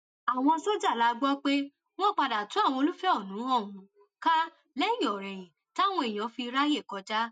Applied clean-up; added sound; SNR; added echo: none; none; none; none.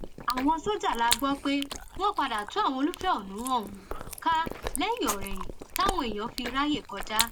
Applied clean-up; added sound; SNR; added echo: none; Chewing, mastication; 6 dB; none.